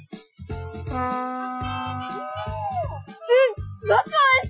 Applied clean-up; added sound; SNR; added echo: classical method Wiener filter.